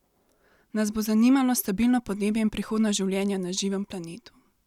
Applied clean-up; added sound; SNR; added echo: none; none; none; none.